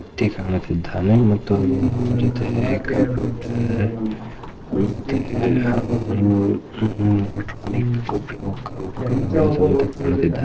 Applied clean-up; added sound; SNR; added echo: neural separator model SepFormer DNS4.